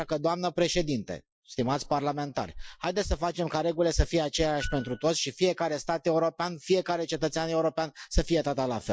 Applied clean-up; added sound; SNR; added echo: classical method Wiener filter.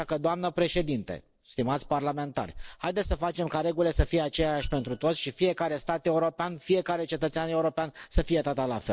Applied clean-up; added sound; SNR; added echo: neural separator model SepFormer DNS4.